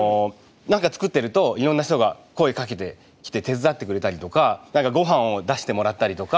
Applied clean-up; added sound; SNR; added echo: none; none; none; none.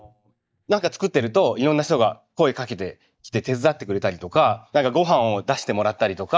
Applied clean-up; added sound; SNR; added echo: neural mask model DeepFilterNet 3.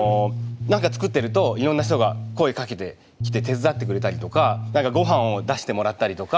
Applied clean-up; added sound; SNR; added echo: none; Bass guitar; 5 dB; none.